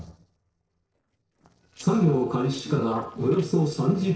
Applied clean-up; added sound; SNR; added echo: neural separator model SepFormer DNS4.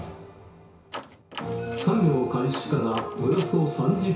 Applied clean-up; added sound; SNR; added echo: none; Door; 16 dB; reverberation time 0.6 s.